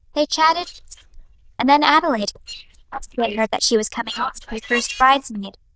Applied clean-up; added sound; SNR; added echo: neural diffusion model UNIVERSE++.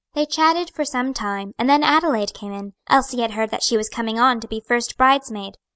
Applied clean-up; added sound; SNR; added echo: none; none; none; none.